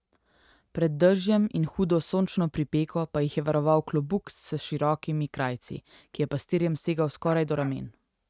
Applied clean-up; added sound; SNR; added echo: neural mask model RNNoise.